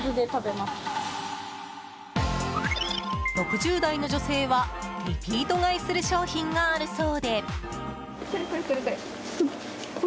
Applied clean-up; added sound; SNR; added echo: none; none; none; none.